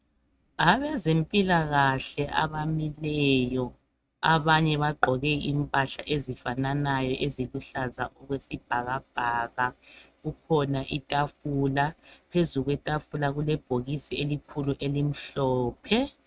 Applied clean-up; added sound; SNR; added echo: neural mask model RNNoise.